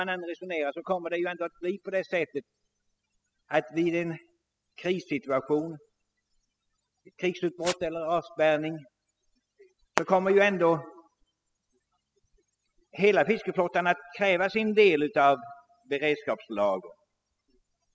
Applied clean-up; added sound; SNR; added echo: classical method spectral subtraction.